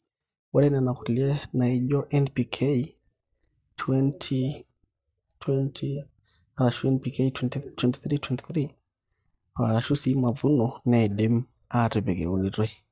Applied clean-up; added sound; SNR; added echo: neural mask model DeepFilterNet 3.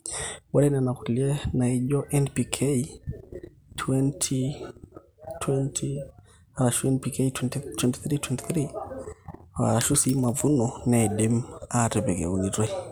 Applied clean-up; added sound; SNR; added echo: none; Shatter; 19 dB; none.